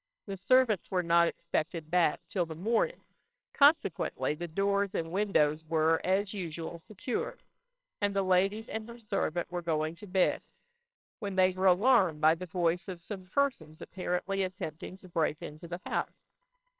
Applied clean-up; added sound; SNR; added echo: neural separator model SepFormer WHAMR!.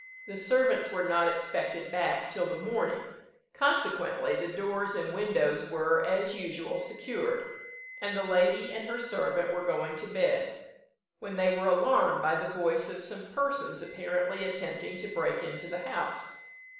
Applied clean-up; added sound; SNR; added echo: none; Wind instrument, woodwind instrument; 19 dB; reverberation time 0.9 s.